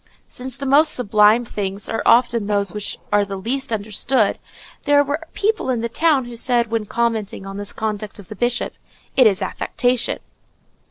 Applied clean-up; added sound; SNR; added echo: neural separator model SepFormer DNS4.